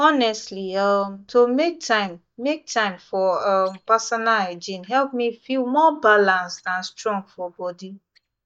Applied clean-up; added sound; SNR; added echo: neural mask model DeepFilterNet 3.